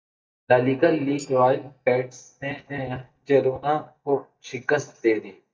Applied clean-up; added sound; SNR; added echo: neural mask model DeepFilterNet 3.